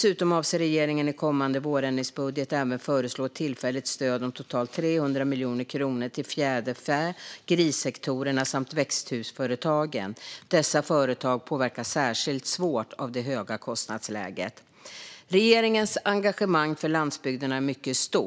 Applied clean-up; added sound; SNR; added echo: none; none; none; none.